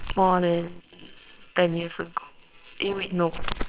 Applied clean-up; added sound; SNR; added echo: neural separator model SepFormer WHAMR!.